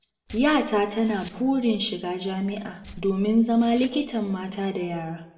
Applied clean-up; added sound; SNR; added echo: neural separator model SepFormer DNS4.